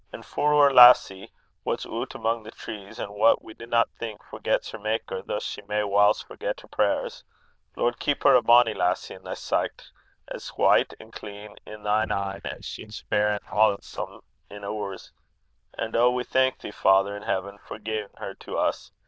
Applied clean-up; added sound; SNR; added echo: neural diffusion model UNIVERSE++.